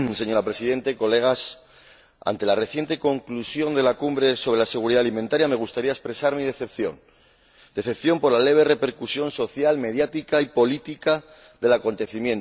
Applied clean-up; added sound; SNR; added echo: none; none; none; none.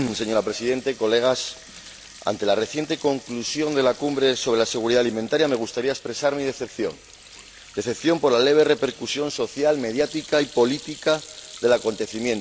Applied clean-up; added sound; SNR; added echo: none; Sink (filling or washing) / Hands; 20 dB; none.